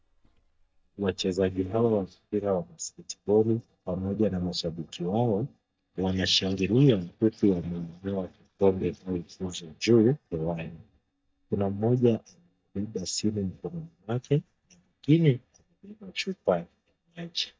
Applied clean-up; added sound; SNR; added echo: neural mask model DeepFilterNet 3.